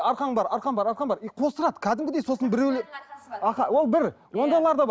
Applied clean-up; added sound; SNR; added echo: none; none; none; none.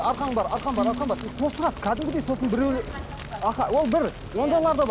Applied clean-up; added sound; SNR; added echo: none; Dishes, pots, and pans + Fire; 10 dB; none.